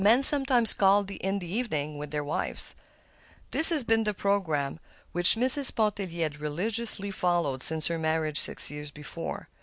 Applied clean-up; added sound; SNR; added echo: none; none; none; none.